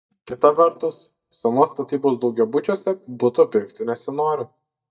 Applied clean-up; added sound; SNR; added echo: neural mask model DeepFilterNet 3.